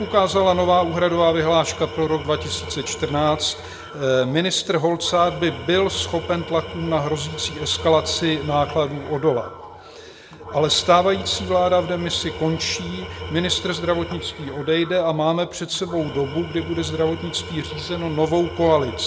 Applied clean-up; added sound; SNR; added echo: none; Tools; 12 dB; reverberation time 1.7 s.